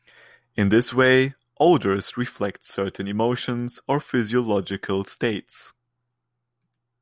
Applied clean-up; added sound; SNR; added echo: none; none; none; none.